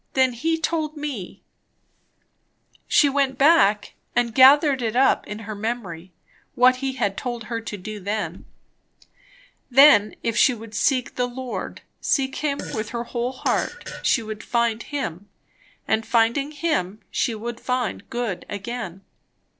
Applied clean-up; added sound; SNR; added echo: neural separator model SepFormer DNS4.